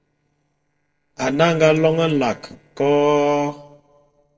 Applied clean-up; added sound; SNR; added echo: neural separator model SepFormer DNS4.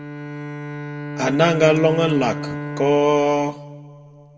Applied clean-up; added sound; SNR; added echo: none; Bowed string instrument; 9 dB; reverberation time 1.3 s.